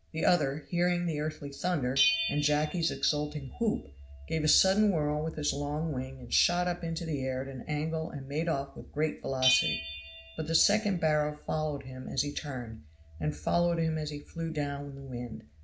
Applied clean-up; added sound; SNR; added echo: none; Bell; 10 dB; none.